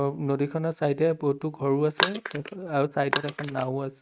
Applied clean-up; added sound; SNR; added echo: neural mask model RNNoise.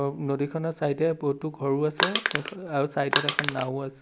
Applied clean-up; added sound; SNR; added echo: none; Crushing; -2 dB; none.